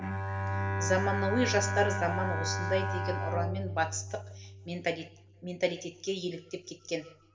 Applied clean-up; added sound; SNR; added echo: none; Bowed string instrument; 1 dB; reverberation time 0.7 s.